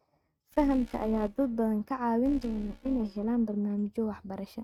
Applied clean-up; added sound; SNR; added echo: neural mask model RNNoise.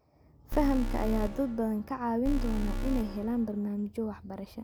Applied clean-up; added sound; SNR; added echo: none; Alarm; 2 dB; none.